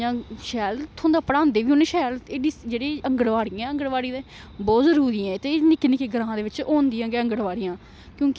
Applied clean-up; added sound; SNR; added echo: none; none; none; none.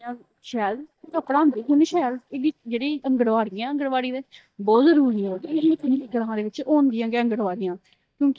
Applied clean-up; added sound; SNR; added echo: neural mask model DeepFilterNet 3.